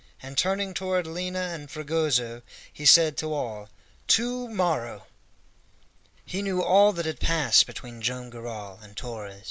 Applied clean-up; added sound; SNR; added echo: none; none; none; none.